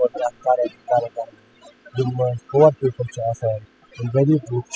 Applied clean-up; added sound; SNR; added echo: classical method spectral subtraction.